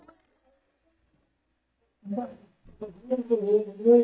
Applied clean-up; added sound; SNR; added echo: neural mask model DeepFilterNet 3.